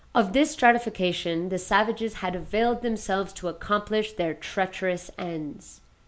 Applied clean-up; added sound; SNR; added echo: none; Boom; 19 dB; none.